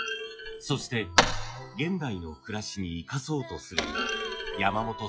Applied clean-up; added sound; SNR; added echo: classical method log-MMSE.